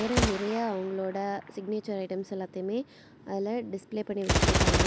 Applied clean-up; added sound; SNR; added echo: none; Gunshot, gunfire; -1 dB; none.